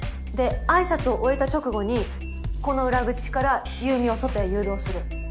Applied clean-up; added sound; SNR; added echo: none; none; none; none.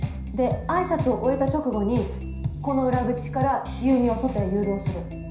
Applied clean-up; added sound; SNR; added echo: none; none; none; reverberation time 0.5 s.